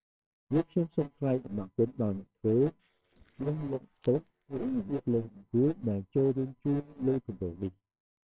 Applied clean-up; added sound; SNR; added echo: neural separator model SepFormer WHAMR!.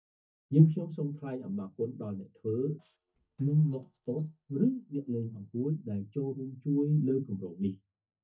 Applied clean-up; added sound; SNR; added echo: neural mask model DeepFilterNet 3.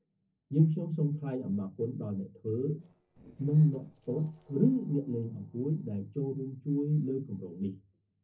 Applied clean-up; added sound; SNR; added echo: neural separator model SepFormer DNS4.